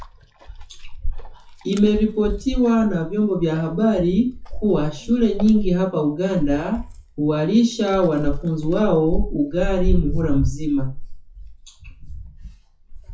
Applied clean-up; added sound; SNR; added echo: classical method WPE with log-MMSE.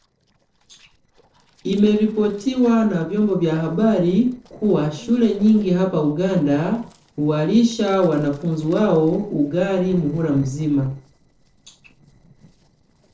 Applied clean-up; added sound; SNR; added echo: neural separator model SepFormer DNS4.